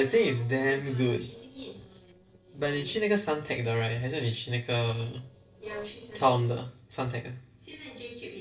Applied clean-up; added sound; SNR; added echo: neural separator model SepFormer DNS4.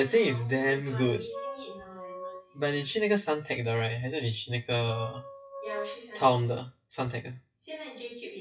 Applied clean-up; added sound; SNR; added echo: classical method WPE with log-MMSE.